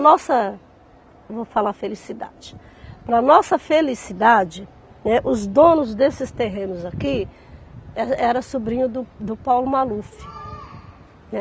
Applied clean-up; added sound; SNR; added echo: none; none; none; none.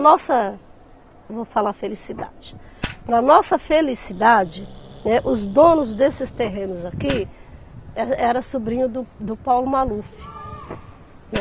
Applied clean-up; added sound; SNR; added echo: none; Growling + Fire; 18 dB; none.